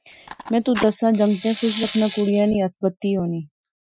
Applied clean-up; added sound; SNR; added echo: classical method Wiener filter.